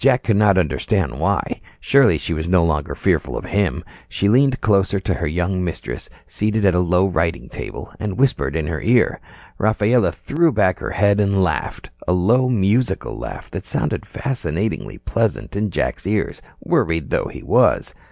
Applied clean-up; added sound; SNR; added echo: none; none; none; none.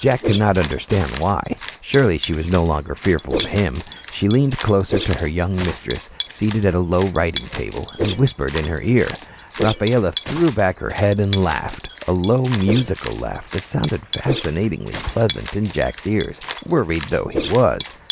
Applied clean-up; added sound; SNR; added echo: none; Whoosh, swoosh, swish + Cat; 11 dB; none.